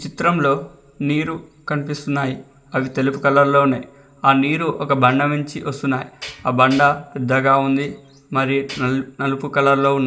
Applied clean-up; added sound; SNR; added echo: none; Tools; 16 dB; reverberation time 0.4 s.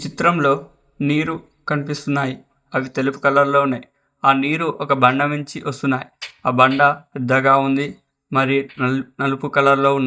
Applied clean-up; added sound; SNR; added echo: neural mask model DeepFilterNet 3.